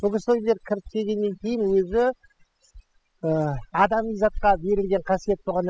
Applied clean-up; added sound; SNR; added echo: classical method spectral subtraction.